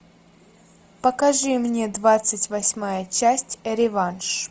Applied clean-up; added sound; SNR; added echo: none; none; none; none.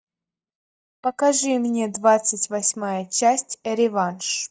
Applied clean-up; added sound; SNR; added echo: neural mask model DeepFilterNet 3.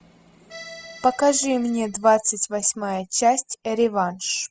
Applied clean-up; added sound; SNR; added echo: classical method spectral subtraction.